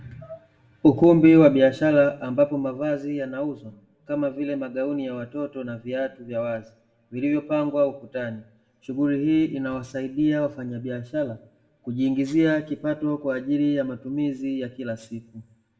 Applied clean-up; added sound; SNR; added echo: none; none; none; reverberation time 0.6 s.